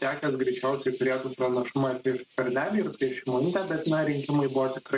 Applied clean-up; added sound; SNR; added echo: neural mask model RNNoise.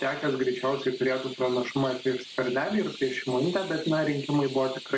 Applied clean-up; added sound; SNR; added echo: none; Chirp, tweet; 15 dB; none.